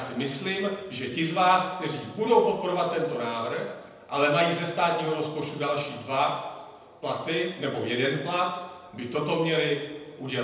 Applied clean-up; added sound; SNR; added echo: none; none; none; reverberation time 0.9 s.